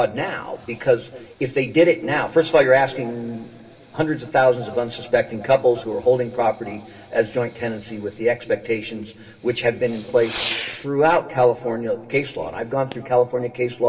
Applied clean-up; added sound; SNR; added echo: none; Fireworks; 20 dB; reverberation time 2.9 s.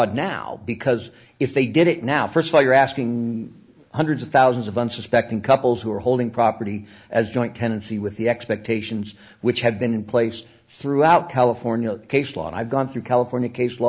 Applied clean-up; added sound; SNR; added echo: none; none; none; none.